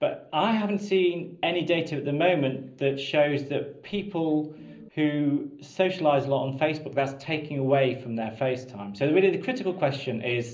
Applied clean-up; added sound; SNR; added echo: none; Organ; 19 dB; reverberation time 0.5 s.